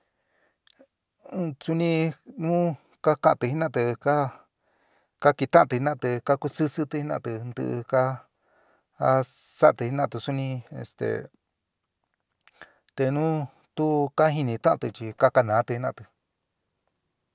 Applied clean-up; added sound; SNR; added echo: none; none; none; none.